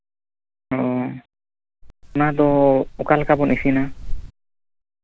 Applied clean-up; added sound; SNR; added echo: none; Wind; 8 dB; none.